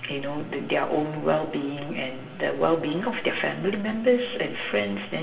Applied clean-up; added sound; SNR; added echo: none; none; none; reverberation time 1.5 s.